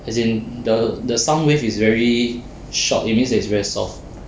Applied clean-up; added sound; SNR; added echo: none; none; none; none.